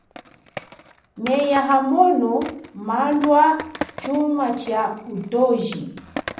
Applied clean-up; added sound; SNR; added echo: none; Skateboard; 15 dB; reverberation time 0.6 s.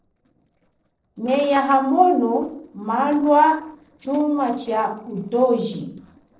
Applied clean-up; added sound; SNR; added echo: neural separator model SepFormer DNS4.